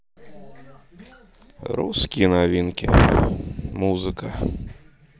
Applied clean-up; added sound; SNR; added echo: none; none; none; none.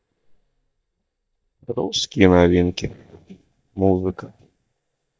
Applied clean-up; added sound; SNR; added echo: neural mask model DeepFilterNet 3.